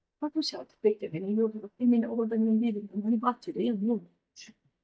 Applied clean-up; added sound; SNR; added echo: neural mask model DeepFilterNet 3.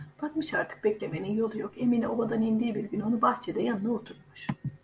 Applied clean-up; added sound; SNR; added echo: none; none; none; none.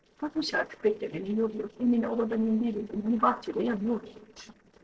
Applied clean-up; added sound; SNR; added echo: neural separator model SepFormer DNS4.